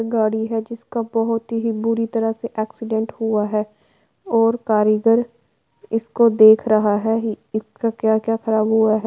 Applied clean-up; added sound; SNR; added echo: none; none; none; none.